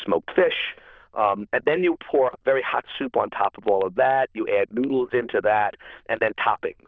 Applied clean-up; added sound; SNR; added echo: neural diffusion model UNIVERSE++.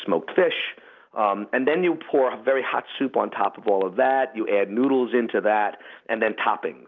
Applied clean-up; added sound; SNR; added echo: none; none; none; none.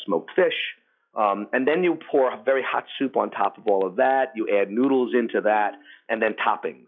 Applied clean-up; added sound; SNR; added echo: classical method log-MMSE.